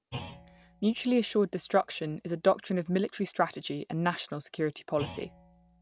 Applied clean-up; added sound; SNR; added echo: none; Thump, thud; 18 dB; none.